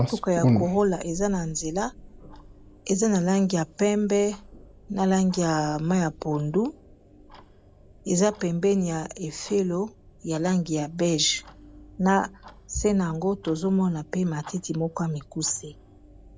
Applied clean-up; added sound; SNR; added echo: none; Clock; 10 dB; none.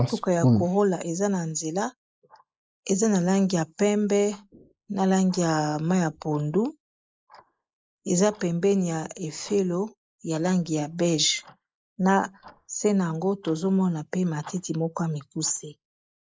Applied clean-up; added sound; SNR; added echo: neural mask model Resemble Enhance denoiser.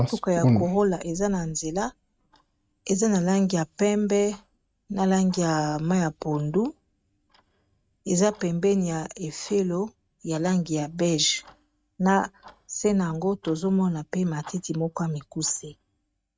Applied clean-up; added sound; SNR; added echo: neural mask model RNNoise.